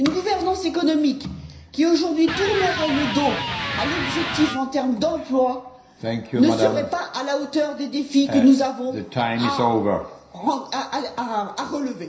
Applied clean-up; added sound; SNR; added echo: none; Electric guitar; 6 dB; reverberation time 0.5 s.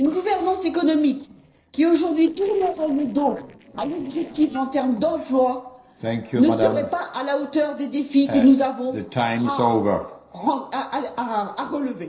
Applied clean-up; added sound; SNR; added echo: neural separator model SepFormer DNS4.